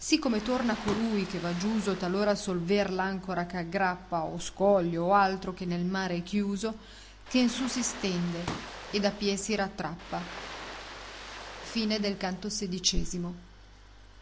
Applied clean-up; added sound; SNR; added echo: none; Explosion + Ocean; 12 dB; none.